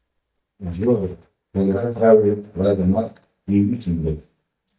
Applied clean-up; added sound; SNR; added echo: neural mask model DeepFilterNet 3.